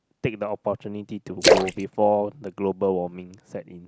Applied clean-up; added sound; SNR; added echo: none; Splash, splatter; -2 dB; none.